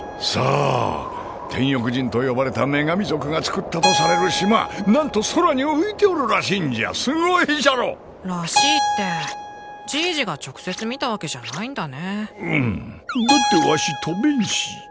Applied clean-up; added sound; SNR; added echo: none; Keyboard (musical); 6 dB; none.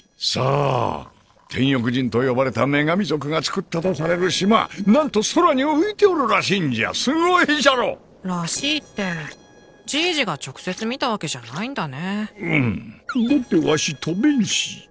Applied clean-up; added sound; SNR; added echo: neural separator model SepFormer DNS4.